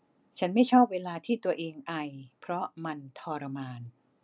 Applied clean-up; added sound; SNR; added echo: none; none; none; none.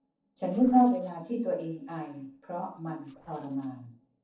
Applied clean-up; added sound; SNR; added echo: neural separator model SepFormer DNS4.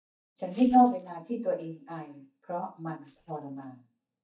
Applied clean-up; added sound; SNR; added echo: neural mask model DeepFilterNet 3.